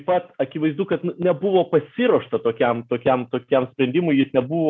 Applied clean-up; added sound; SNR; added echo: none; none; none; none.